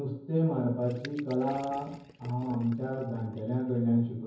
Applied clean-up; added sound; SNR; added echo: none; Gurgling; 20 dB; reverberation time 0.9 s.